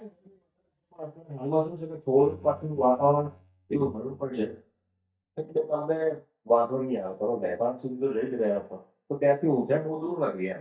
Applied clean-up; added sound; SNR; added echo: neural mask model DeepFilterNet 3.